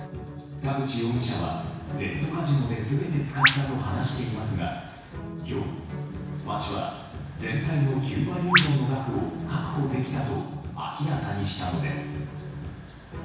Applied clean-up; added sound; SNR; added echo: none; Bird vocalization, bird call, bird song; 6 dB; reverberation time 1.1 s.